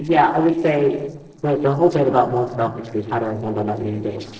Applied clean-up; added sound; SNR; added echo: neural separator model SepFormer DNS4.